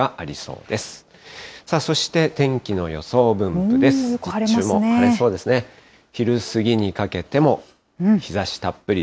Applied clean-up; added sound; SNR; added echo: none; none; none; none.